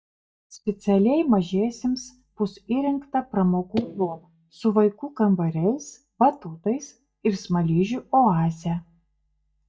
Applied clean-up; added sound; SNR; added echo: neural mask model DeepFilterNet 3.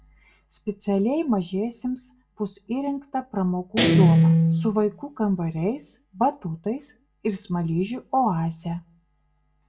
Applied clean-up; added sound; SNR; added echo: none; Guitar; -5 dB; reverberation time 0.2 s.